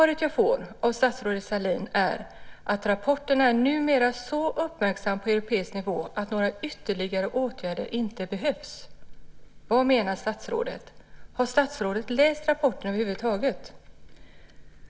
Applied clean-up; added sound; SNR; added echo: none; none; none; none.